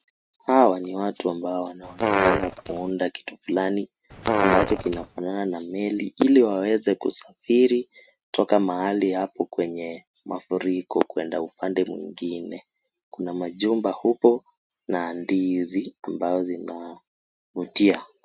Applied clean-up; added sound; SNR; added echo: neural mask model RNNoise.